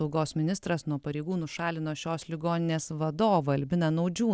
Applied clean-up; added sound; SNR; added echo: none; none; none; none.